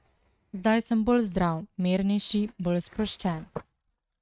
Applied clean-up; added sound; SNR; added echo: neural mask model RNNoise.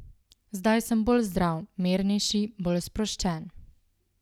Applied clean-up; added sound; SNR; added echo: none; none; none; none.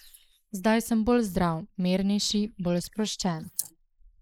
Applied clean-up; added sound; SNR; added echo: neural mask model Resemble Enhance denoiser.